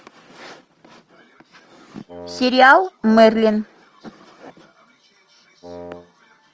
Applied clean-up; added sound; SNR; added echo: none; Wind instrument, woodwind instrument; 18 dB; none.